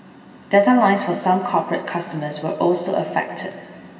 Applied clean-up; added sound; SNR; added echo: none; none; none; reverberation time 2.6 s.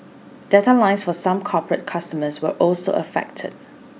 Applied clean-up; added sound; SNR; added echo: none; none; none; none.